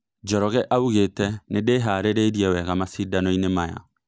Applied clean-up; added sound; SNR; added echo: none; none; none; none.